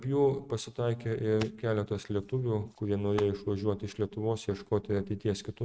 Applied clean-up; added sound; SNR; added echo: neural mask model RNNoise.